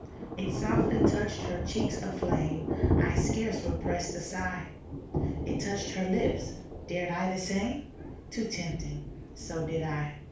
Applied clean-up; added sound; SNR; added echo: none; Thunder / Rain; -2 dB; reverberation time 0.4 s.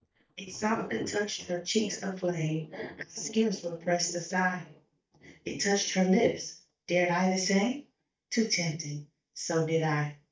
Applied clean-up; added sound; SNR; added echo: neural mask model DeepFilterNet 3.